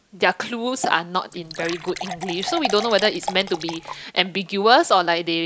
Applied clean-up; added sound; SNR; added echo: none; Fill (with liquid) / Water; 10 dB; none.